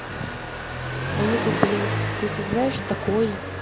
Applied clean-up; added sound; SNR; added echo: none; Motorcycle; 1 dB; none.